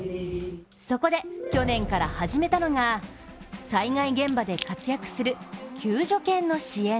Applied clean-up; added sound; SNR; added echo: none; Crack / Crushing; 15 dB; none.